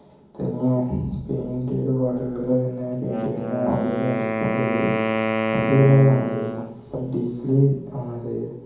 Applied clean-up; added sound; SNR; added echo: none; Wind instrument, woodwind instrument; 6 dB; reverberation time 1.2 s.